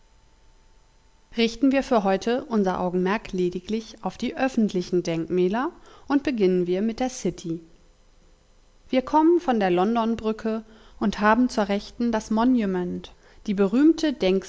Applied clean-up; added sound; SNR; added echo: none; none; none; none.